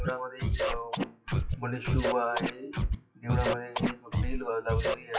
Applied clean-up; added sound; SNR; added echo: classical method WPE with log-MMSE.